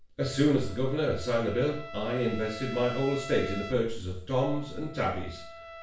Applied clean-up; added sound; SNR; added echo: none; Trumpet; 15 dB; reverberation time 0.5 s.